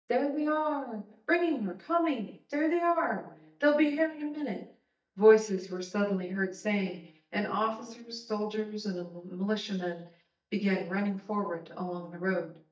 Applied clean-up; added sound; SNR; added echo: neural mask model DeepFilterNet 3.